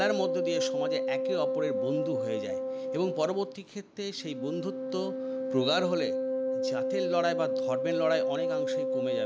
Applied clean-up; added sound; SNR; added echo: none; Wind instrument, woodwind instrument; -2 dB; none.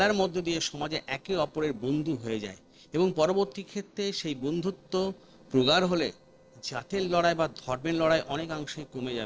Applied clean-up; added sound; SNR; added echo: neural separator model SepFormer DNS4.